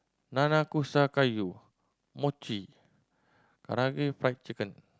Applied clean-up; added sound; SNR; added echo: none; none; none; none.